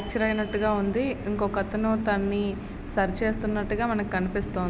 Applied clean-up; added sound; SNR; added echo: none; none; none; none.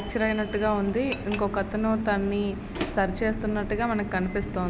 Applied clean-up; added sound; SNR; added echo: none; Microwave oven; 16 dB; none.